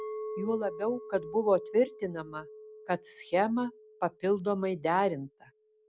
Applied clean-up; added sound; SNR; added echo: none; Chink, clink; 13 dB; none.